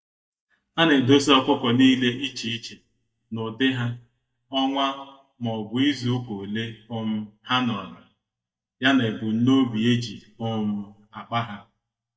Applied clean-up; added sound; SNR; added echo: neural mask model DeepFilterNet 3.